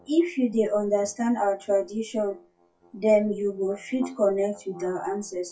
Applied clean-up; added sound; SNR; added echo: classical method WPE with log-MMSE.